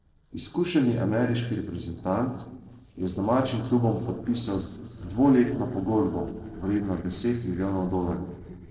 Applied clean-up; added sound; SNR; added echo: neural separator model SepFormer DNS4.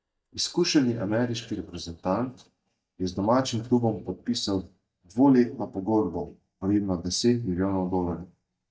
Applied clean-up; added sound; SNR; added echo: neural mask model DeepFilterNet 3.